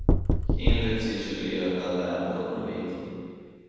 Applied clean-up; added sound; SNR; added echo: none; Knock; -2 dB; reverberation time 2.1 s.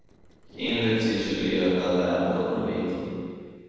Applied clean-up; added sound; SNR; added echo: neural separator model SepFormer DNS4.